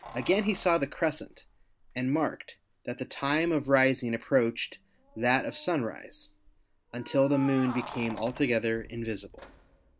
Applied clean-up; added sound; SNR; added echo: none; Keys jangling; 18 dB; none.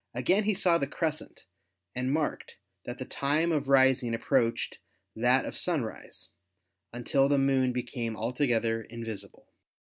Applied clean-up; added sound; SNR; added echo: none; none; none; none.